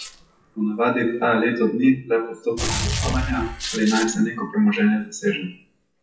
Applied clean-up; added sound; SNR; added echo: classical method WPE with log-MMSE.